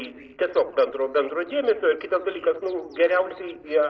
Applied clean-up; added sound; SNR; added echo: neural separator model SepFormer DNS4.